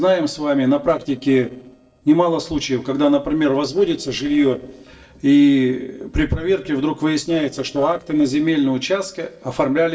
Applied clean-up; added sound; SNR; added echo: neural separator model SepFormer DNS4.